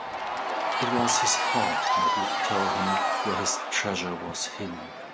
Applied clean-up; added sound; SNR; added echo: none; Crowd / Cheering; -3 dB; none.